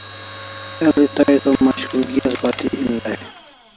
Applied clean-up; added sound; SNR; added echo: none; Mechanisms; 12 dB; none.